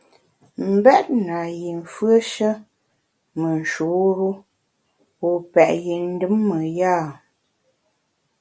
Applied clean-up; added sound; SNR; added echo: none; none; none; none.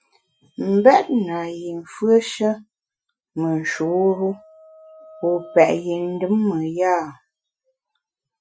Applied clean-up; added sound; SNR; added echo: classical method Wiener filter.